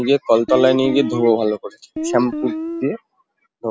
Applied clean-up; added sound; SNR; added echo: none; Guitar; 6 dB; none.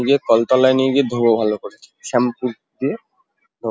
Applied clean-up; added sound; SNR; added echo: none; none; none; none.